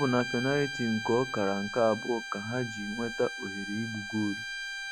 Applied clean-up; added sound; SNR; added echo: none; Bowed string instrument; 7 dB; none.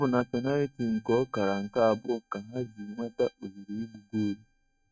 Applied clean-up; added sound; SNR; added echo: neural mask model RNNoise.